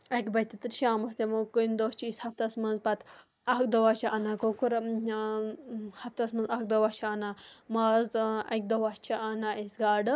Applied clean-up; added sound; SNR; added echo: neural mask model Resemble Enhance denoiser.